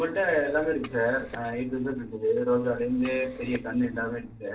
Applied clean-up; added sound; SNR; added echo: none; Liquid; 19 dB; reverberation time 0.2 s.